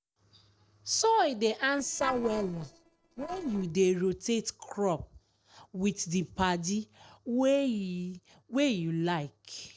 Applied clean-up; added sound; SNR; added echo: neural separator model SepFormer DNS4.